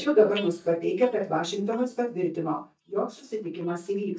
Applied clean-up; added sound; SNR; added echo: neural mask model DeepFilterNet 3.